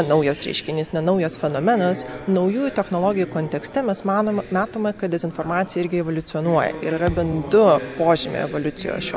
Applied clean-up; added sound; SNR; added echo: none; Thump, thud; 13 dB; none.